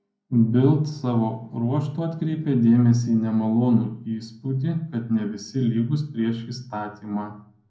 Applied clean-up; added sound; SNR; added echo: none; none; none; reverberation time 0.6 s.